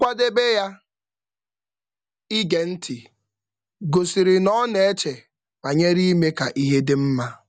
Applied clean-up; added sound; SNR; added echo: none; none; none; none.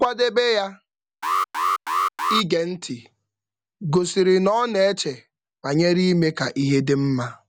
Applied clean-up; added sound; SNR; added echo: none; Alarm; 2 dB; none.